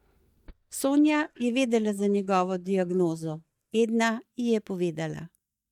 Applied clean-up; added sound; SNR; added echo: neural mask model DeepFilterNet 3.